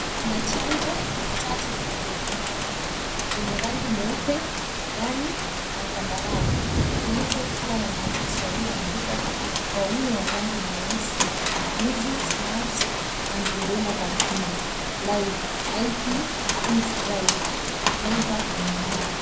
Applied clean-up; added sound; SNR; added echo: none; Rain; -4 dB; reverberation time 0.5 s.